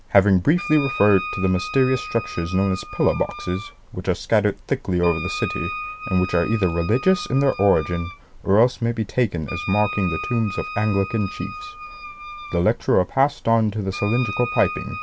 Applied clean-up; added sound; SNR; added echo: none; Wind instrument, woodwind instrument; 12 dB; none.